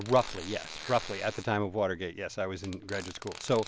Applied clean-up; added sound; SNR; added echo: none; Fart; 15 dB; none.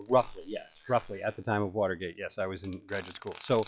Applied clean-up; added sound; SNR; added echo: classical method log-MMSE.